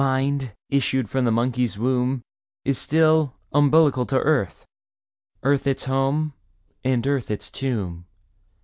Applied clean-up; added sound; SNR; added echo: none; none; none; none.